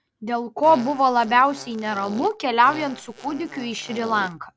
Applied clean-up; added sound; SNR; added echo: none; Fart; 17 dB; none.